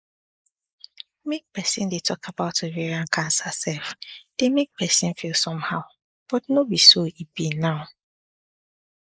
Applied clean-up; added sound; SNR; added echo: neural mask model Resemble Enhance denoiser.